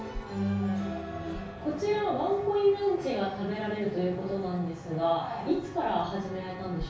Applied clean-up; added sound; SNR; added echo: none; Walk, footsteps; 16 dB; reverberation time 0.6 s.